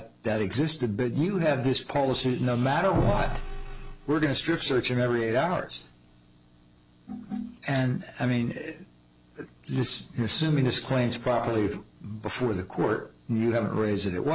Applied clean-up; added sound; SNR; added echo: none; none; none; none.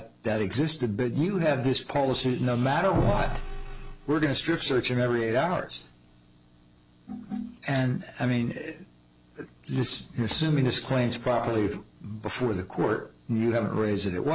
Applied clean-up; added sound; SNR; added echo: none; Walk, footsteps; 19 dB; none.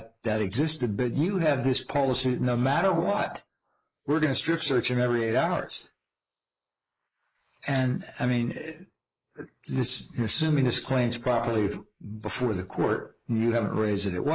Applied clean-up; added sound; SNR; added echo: neural mask model Resemble Enhance denoiser.